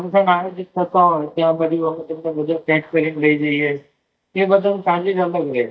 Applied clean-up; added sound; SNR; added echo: neural mask model DeepFilterNet 3.